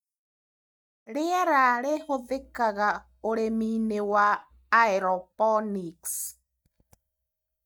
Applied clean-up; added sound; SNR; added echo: neural mask model DeepFilterNet 3.